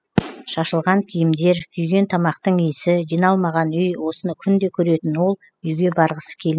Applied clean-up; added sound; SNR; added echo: classical method spectral subtraction.